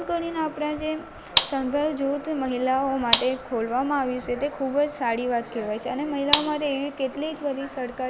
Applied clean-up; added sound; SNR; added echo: none; Gunshot, gunfire; 2 dB; none.